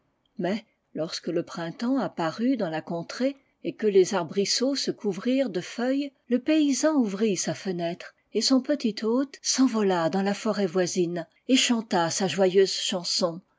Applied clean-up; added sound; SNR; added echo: none; none; none; none.